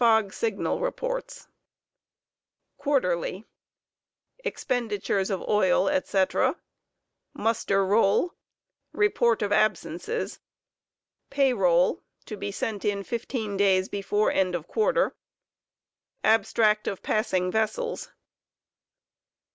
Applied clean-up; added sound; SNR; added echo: none; none; none; none.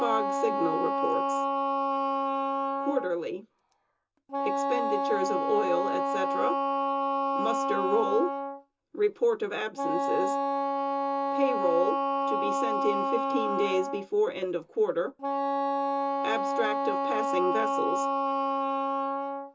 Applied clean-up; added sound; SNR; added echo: none; Wind instrument, woodwind instrument; -3 dB; reverberation time 0.2 s.